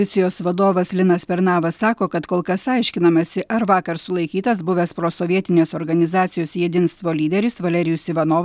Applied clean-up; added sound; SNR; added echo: none; none; none; none.